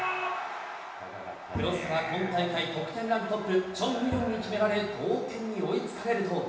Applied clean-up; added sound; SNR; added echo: none; Bowed string instrument; 13 dB; reverberation time 0.9 s.